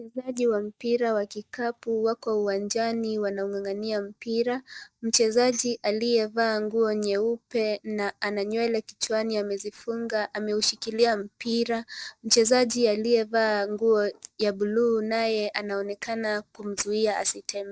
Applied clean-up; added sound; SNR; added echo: neural mask model DeepFilterNet 3.